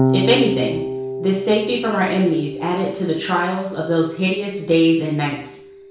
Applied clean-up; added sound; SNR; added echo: none; Electric guitar / Bass guitar; 6 dB; reverberation time 0.6 s.